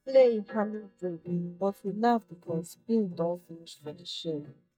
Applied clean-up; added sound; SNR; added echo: neural mask model DeepFilterNet 3.